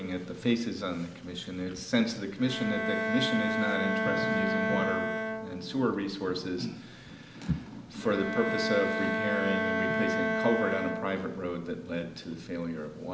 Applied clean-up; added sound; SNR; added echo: none; Bowed string instrument; 2 dB; none.